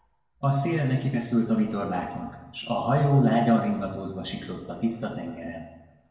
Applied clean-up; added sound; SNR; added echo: none; none; none; reverberation time 1.0 s.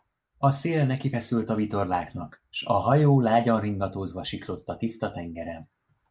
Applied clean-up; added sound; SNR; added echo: none; none; none; none.